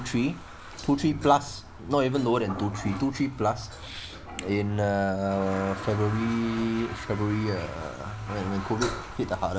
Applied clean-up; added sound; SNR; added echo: none; Toilet flush; 12 dB; none.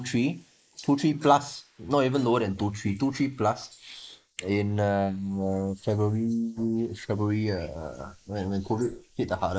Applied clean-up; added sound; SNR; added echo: neural mask model Resemble Enhance denoiser.